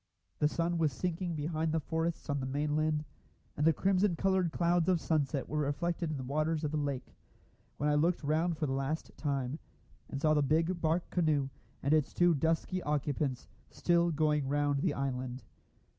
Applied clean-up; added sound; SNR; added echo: none; none; none; none.